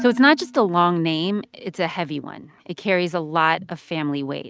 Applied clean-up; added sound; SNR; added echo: neural mask model RNNoise.